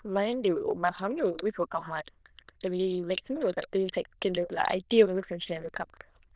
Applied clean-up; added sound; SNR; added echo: neural diffusion model UNIVERSE++.